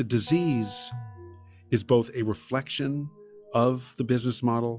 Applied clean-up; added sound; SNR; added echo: classical method log-MMSE.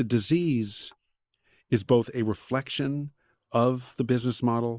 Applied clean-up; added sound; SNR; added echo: neural mask model Resemble Enhance denoiser.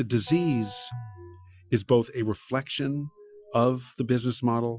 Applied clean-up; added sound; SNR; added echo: classical method Wiener filter.